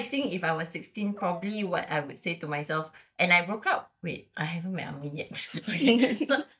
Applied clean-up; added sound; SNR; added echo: neural mask model DeepFilterNet 3.